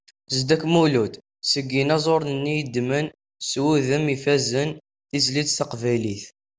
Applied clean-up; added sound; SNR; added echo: none; none; none; none.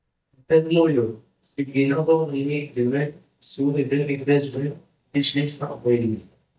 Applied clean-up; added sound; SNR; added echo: neural mask model DeepFilterNet 3.